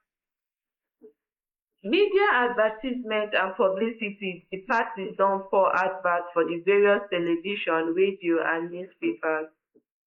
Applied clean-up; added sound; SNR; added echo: neural mask model Resemble Enhance denoiser.